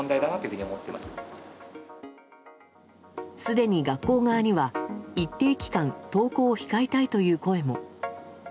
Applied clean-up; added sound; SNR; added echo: none; none; none; none.